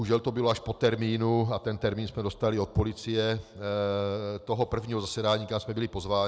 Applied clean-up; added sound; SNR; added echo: none; none; none; none.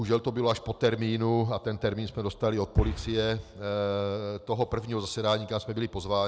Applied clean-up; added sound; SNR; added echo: none; Boom; 5 dB; none.